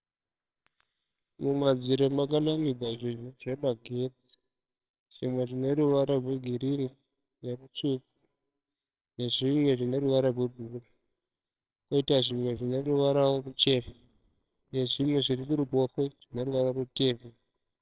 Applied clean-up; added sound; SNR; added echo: neural separator model SepFormer WHAMR!.